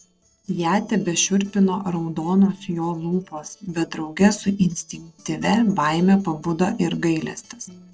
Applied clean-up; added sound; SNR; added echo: neural separator model SepFormer DNS4.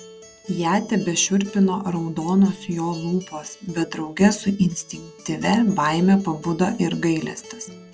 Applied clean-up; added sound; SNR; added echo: none; Acoustic guitar; 20 dB; none.